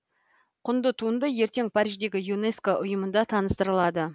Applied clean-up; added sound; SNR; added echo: none; none; none; none.